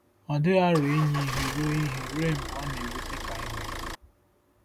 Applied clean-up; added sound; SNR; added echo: none; Idling / Engine starting / Motor vehicle (road); 6 dB; none.